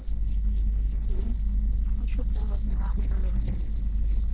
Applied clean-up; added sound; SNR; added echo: neural separator model SepFormer DNS4.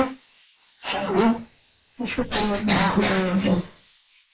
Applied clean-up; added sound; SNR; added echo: neural mask model Resemble Enhance denoiser.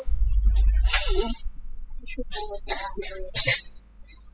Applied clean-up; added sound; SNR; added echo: classical method spectral subtraction.